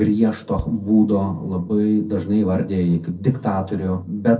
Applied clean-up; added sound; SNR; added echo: neural separator model SepFormer DNS4.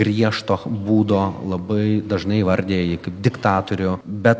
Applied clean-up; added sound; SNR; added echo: none; none; none; none.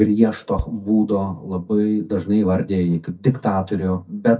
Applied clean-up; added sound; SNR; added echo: neural mask model DeepFilterNet 3.